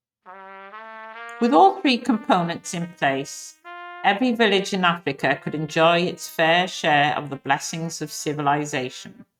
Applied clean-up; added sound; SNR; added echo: neural mask model RNNoise.